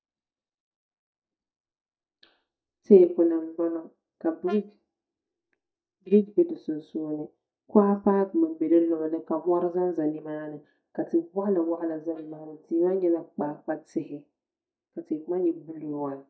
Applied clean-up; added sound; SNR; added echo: neural mask model DeepFilterNet 3.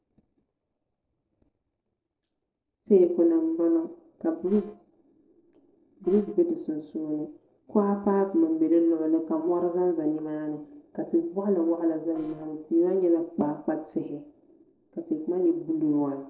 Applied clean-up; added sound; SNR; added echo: neural separator model SepFormer DNS4.